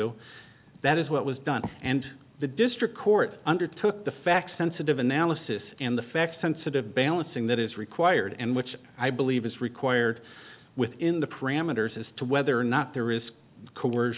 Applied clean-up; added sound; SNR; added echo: none; none; none; none.